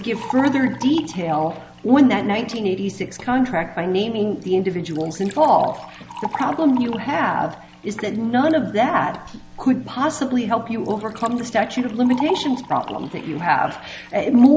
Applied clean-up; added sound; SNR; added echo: none; Liquid; 17 dB; none.